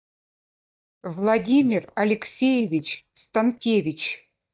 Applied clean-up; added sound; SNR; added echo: neural mask model DeepFilterNet 3.